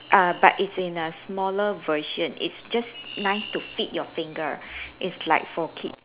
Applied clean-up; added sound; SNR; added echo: none; Chirp, tweet; 18 dB; none.